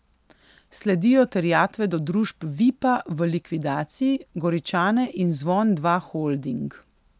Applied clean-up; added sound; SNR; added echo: none; none; none; none.